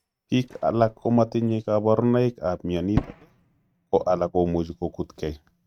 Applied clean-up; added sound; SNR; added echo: neural mask model RNNoise.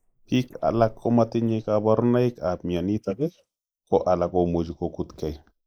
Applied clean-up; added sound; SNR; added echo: neural mask model Resemble Enhance denoiser.